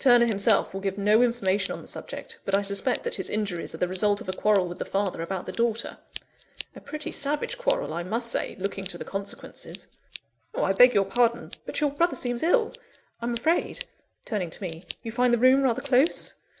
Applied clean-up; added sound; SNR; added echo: none; Scissors; 15 dB; none.